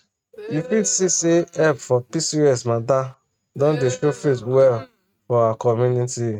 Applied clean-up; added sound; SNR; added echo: neural mask model RNNoise.